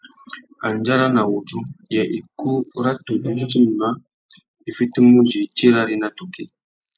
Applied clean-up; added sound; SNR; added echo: neural mask model Resemble Enhance denoiser.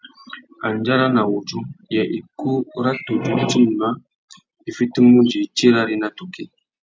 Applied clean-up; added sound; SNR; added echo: none; none; none; none.